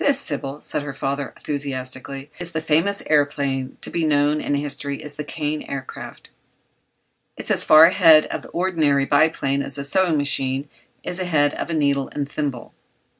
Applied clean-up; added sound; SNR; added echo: none; none; none; none.